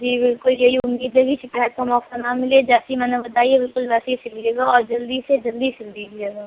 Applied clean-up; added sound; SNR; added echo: none; none; none; none.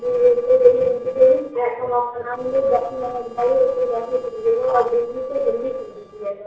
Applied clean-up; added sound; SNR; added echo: neural separator model SepFormer DNS4.